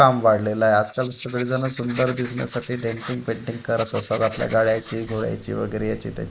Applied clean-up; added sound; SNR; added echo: neural mask model Resemble Enhance denoiser.